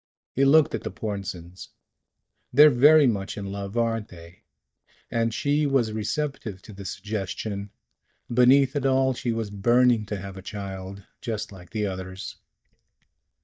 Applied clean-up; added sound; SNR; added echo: neural mask model DeepFilterNet 3.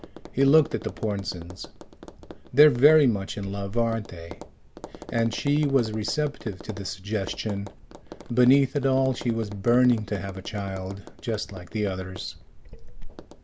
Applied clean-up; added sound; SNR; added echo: none; Tap; 14 dB; none.